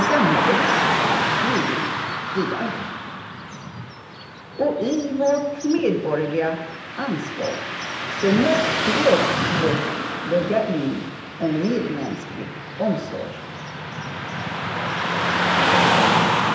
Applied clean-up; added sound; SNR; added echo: none; Car passing by / Traffic noise, roadway noise; -1 dB; reverberation time 0.8 s.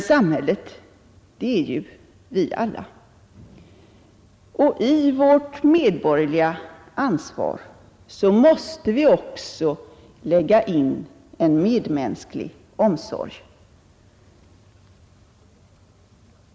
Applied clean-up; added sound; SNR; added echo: none; none; none; none.